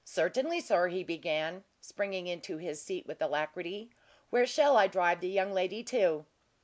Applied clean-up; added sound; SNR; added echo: none; none; none; none.